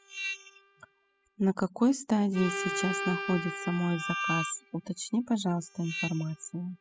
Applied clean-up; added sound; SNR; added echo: classical method spectral subtraction.